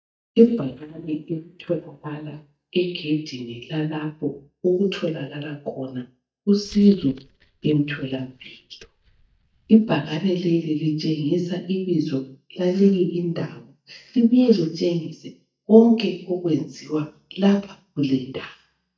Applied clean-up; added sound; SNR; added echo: neural mask model DeepFilterNet 3.